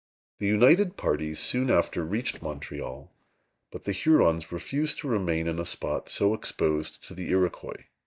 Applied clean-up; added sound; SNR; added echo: neural mask model DeepFilterNet 3.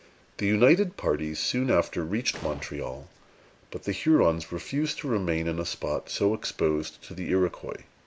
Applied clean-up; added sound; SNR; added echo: none; Explosion; 12 dB; none.